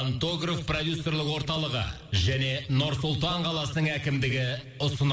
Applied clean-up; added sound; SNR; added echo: none; none; none; none.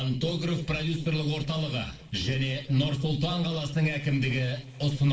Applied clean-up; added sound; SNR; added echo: neural separator model SepFormer DNS4.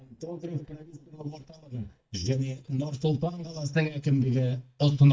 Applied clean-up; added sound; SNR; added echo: neural mask model DeepFilterNet 3.